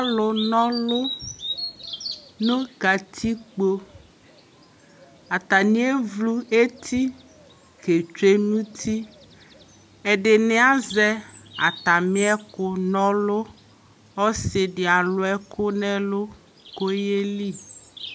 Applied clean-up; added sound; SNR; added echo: none; Bird vocalization, bird call, bird song; 16 dB; none.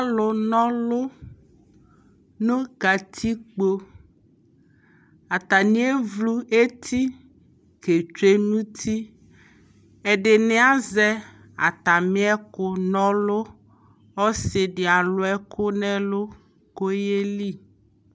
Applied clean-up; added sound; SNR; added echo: none; none; none; none.